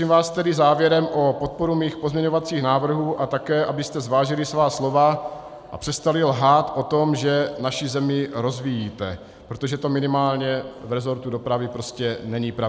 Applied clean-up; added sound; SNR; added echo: none; none; none; none.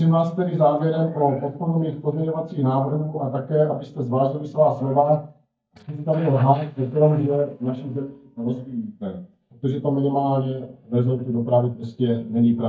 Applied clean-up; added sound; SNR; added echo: neural mask model DeepFilterNet 3.